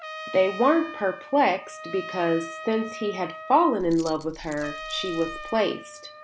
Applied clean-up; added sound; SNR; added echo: none; Trumpet + Keys jangling; 13 dB; none.